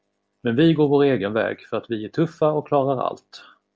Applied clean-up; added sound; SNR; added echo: none; none; none; none.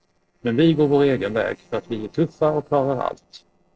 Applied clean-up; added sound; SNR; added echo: neural separator model SepFormer DNS4.